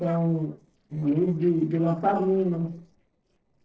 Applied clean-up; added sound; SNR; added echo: neural separator model SepFormer DNS4.